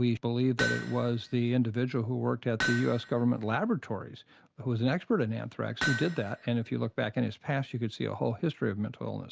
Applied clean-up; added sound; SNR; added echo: none; Hammer; 7 dB; none.